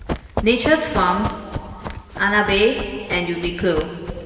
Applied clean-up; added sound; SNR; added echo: none; Run; 9 dB; reverberation time 2.5 s.